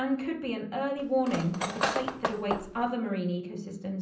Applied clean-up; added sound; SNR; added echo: none; Cutlery, silverware; 3 dB; reverberation time 0.6 s.